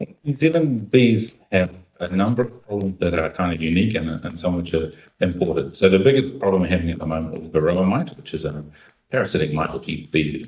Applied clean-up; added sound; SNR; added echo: neural mask model DeepFilterNet 3.